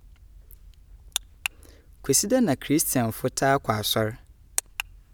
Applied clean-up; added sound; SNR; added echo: none; none; none; none.